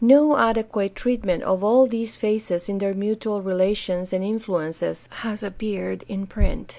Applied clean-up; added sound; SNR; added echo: none; none; none; none.